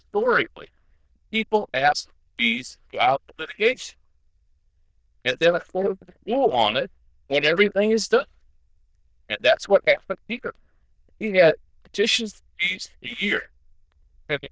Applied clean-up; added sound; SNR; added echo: neural diffusion model UNIVERSE++.